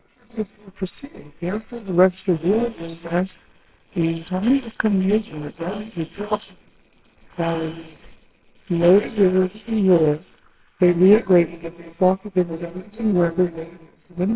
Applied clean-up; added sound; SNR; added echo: neural separator model SepFormer WHAMR!.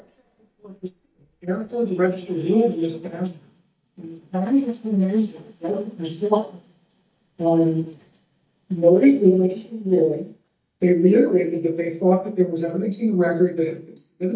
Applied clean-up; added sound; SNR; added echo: neural mask model DeepFilterNet 3.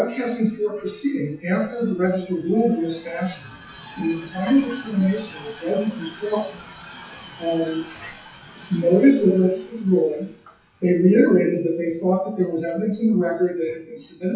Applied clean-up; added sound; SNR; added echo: classical method WPE with log-MMSE.